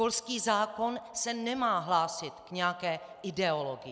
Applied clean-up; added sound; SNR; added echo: none; none; none; none.